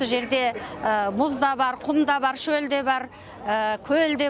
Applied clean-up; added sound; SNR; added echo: none; none; none; none.